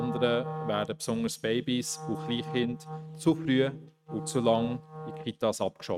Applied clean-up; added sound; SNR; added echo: neural mask model RNNoise.